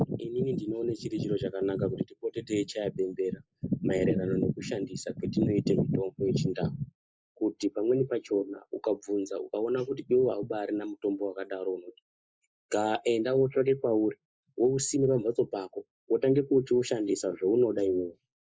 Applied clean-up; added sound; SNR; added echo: neural mask model Resemble Enhance denoiser.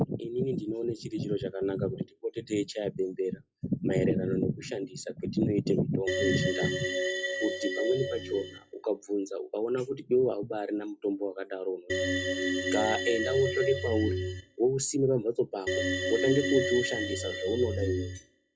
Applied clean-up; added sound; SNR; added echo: classical method log-MMSE.